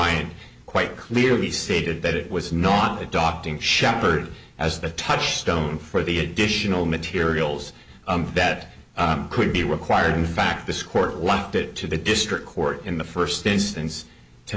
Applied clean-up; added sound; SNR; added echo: none; none; none; none.